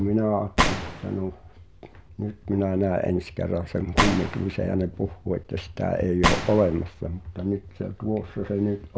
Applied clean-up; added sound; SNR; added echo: none; Gunshot, gunfire; 4 dB; none.